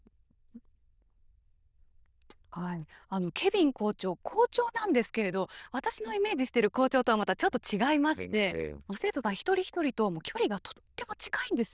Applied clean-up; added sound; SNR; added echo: neural diffusion model UNIVERSE++.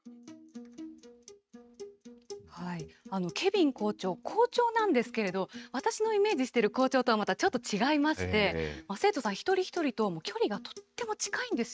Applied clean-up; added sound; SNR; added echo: neural mask model RNNoise.